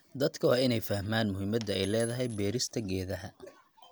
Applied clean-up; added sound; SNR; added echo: none; Coin (dropping); 20 dB; none.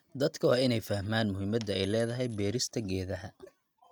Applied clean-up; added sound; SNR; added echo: neural mask model RNNoise.